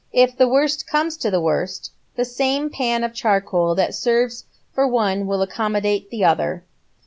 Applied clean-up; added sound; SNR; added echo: none; none; none; none.